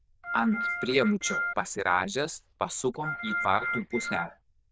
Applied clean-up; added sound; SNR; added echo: neural diffusion model UNIVERSE++.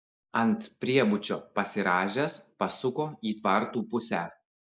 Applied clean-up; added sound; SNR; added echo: neural mask model Resemble Enhance denoiser.